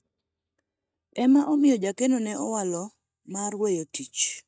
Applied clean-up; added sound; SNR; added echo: neural mask model DeepFilterNet 3.